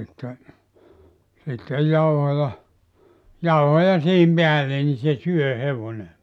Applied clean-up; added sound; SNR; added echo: none; none; none; none.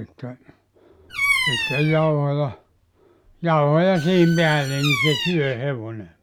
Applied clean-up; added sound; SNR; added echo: none; Bird vocalization, bird call, bird song; 7 dB; none.